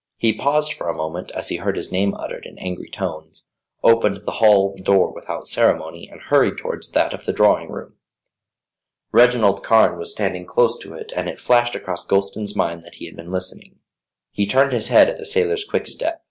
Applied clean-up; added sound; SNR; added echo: none; none; none; none.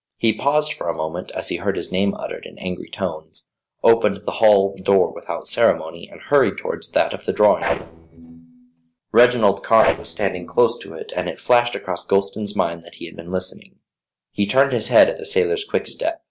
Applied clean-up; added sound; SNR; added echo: neural separator model SepFormer DNS4.